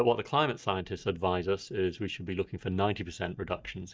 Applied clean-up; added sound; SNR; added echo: neural mask model DeepFilterNet 3.